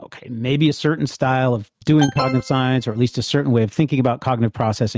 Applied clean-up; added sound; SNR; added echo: neural mask model RNNoise.